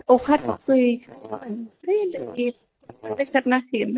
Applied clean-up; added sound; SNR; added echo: neural mask model DeepFilterNet 3.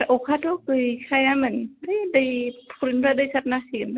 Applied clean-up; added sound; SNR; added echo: none; none; none; none.